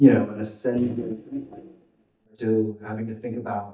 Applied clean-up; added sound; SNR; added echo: neural mask model DeepFilterNet 3.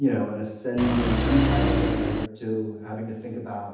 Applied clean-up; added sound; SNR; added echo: none; Engine; -4 dB; reverberation time 0.9 s.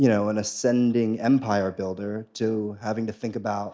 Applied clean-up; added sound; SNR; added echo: none; none; none; none.